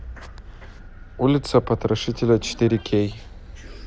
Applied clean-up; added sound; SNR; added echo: none; none; none; none.